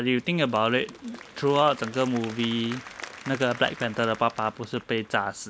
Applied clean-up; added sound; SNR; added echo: none; Applause / Crowd; 17 dB; none.